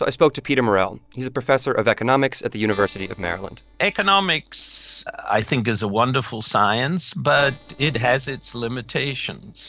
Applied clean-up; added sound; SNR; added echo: neural separator model SepFormer DNS4.